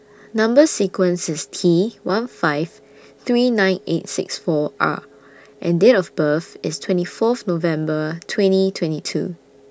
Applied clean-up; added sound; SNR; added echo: none; none; none; none.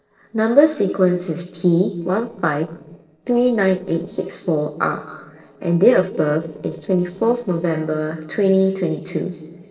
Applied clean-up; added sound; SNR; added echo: neural separator model SepFormer DNS4.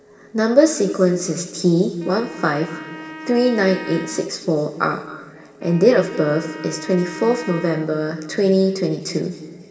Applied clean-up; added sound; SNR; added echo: none; Wind instrument, woodwind instrument; 16 dB; reverberation time 2.2 s.